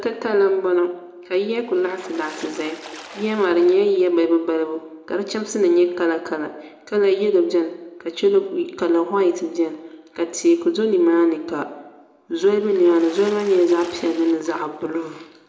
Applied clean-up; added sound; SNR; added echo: none; Water / Splash, splatter; 20 dB; reverberation time 0.5 s.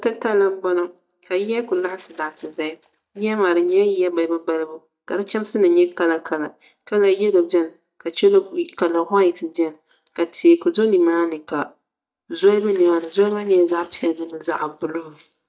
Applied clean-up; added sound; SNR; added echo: neural mask model DeepFilterNet 3.